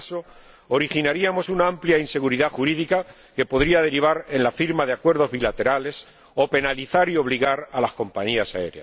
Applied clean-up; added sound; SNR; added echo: none; none; none; none.